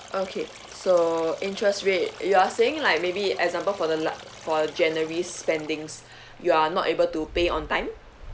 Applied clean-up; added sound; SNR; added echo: none; Stream; 18 dB; none.